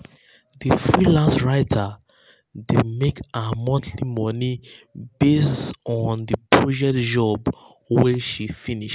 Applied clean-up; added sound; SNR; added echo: none; none; none; none.